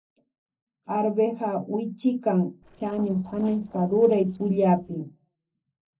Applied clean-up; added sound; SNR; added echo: neural separator model SepFormer DNS4.